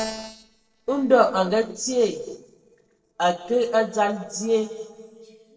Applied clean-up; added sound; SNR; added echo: neural separator model SepFormer DNS4.